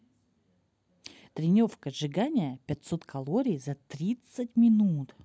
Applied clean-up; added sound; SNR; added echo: none; none; none; none.